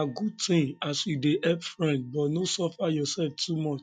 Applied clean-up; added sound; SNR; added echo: classical method log-MMSE.